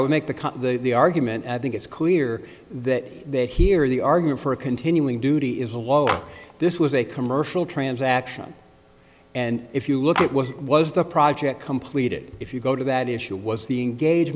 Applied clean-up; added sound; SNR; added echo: none; Telephone; 11 dB; none.